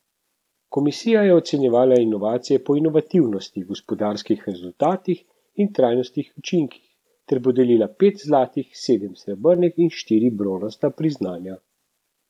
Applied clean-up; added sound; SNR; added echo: none; none; none; none.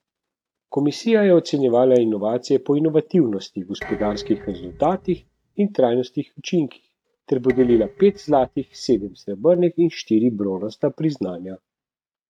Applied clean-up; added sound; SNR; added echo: neural mask model RNNoise.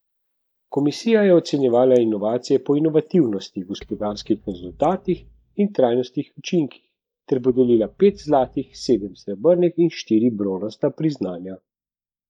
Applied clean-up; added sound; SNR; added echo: neural mask model DeepFilterNet 3.